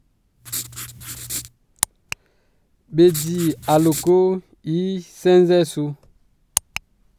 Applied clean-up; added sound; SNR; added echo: none; Writing; 11 dB; none.